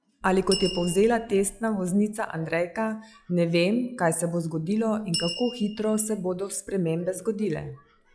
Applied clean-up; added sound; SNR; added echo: classical method log-MMSE.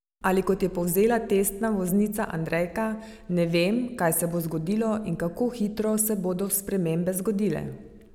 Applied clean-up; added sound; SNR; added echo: none; none; none; none.